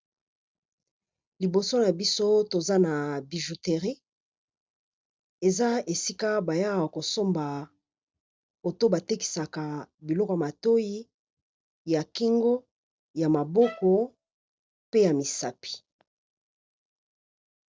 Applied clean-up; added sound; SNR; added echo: neural separator model SepFormer DNS4.